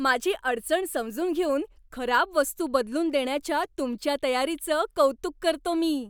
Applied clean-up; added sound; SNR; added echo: none; none; none; none.